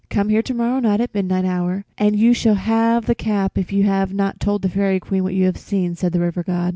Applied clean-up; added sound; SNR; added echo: none; none; none; none.